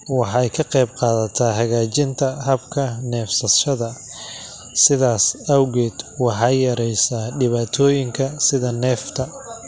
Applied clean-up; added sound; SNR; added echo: none; none; none; none.